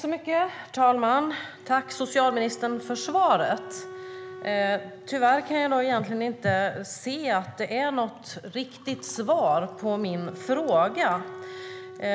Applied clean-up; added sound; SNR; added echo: none; Wind instrument, woodwind instrument; 18 dB; none.